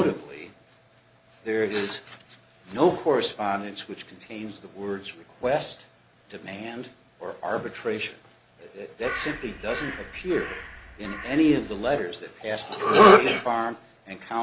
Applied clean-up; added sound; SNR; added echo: none; Crow; 11 dB; none.